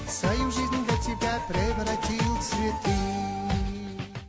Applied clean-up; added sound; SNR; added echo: none; none; none; none.